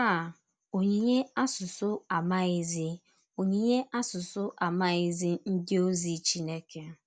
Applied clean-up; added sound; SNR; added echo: none; none; none; none.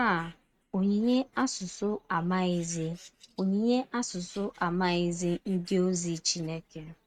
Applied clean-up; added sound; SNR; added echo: neural mask model RNNoise.